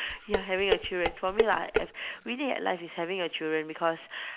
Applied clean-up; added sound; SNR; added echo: none; Dishes, pots, and pans; 0 dB; none.